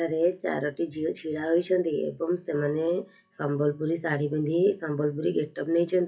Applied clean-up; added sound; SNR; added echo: classical method WPE with log-MMSE.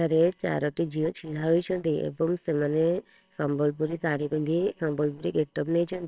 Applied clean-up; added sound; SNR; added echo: neural separator model SepFormer WHAMR!.